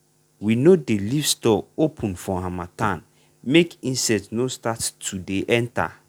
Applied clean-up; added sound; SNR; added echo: none; none; none; none.